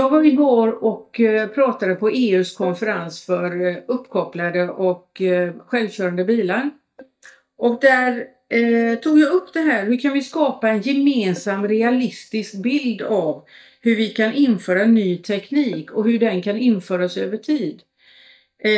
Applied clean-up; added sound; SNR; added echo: neural mask model DeepFilterNet 3.